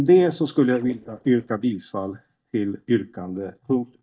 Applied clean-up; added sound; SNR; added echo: neural mask model DeepFilterNet 3.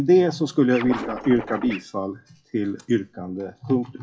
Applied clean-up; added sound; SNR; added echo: classical method WPE with log-MMSE.